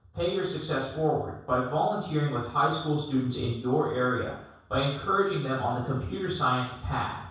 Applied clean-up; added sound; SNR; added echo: none; none; none; reverberation time 0.7 s.